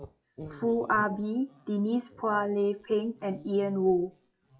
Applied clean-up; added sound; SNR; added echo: classical method WPE with log-MMSE.